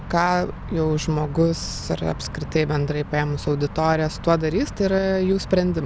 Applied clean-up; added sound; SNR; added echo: none; none; none; none.